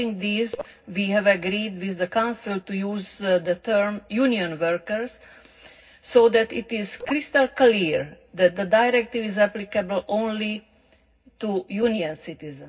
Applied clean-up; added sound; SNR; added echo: neural separator model SepFormer DNS4.